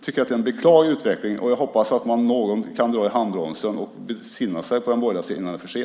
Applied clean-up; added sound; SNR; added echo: none; none; none; none.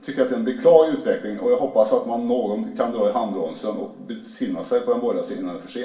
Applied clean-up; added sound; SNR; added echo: none; none; none; reverberation time 0.3 s.